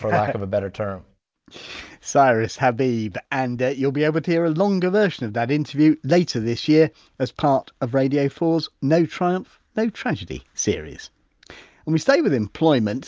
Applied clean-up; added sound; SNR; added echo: none; none; none; none.